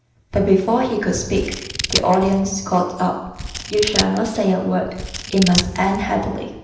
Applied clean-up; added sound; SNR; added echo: none; Scissors; 7 dB; reverberation time 0.9 s.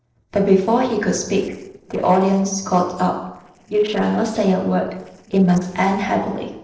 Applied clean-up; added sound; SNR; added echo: neural separator model SepFormer DNS4.